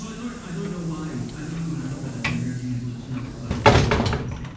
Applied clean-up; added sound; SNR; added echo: none; Sliding door / Train; -5 dB; reverberation time 1.2 s.